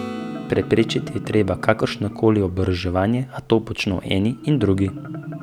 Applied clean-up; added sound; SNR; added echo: none; Acoustic guitar / Strum + Marimba, xylophone; 12 dB; none.